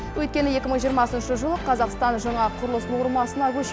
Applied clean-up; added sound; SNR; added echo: none; none; none; none.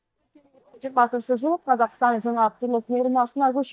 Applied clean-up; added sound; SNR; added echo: neural mask model DeepFilterNet 3.